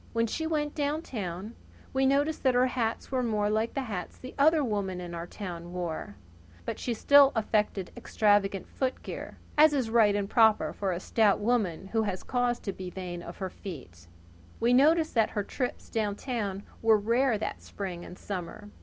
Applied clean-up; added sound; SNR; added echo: none; none; none; none.